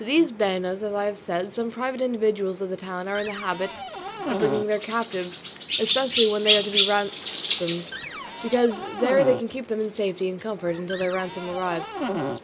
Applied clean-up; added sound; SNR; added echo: none; Cupboard open or close + Chirp, tweet; -1 dB; none.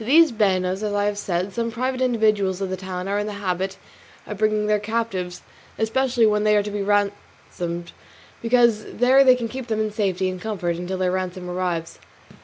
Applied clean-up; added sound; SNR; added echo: none; none; none; none.